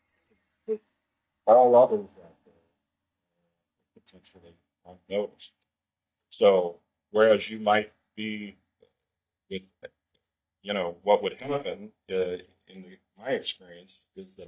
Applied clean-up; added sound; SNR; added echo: neural mask model DeepFilterNet 3.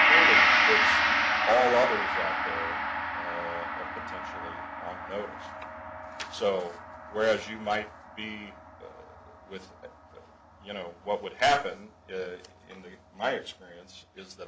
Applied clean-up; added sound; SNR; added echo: none; Gong; -3 dB; none.